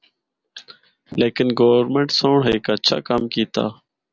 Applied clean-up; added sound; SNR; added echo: none; none; none; none.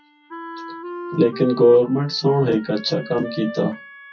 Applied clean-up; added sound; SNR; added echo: classical method WPE with log-MMSE.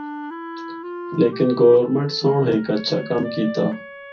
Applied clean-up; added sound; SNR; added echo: none; Wind instrument, woodwind instrument; 13 dB; reverberation time 0.3 s.